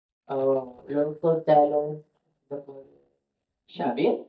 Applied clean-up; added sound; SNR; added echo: neural mask model DeepFilterNet 3.